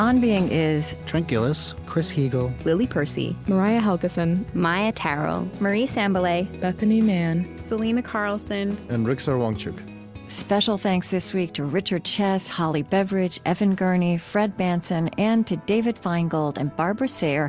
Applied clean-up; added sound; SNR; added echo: none; none; none; none.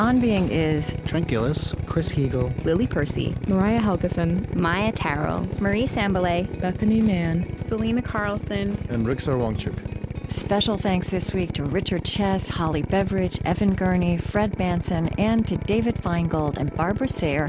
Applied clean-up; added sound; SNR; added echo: none; Drill; 6 dB; none.